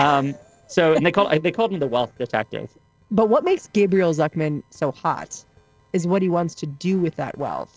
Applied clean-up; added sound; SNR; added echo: neural separator model SepFormer DNS4.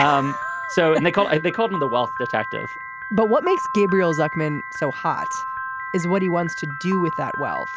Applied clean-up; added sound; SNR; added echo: none; Piano; 7 dB; none.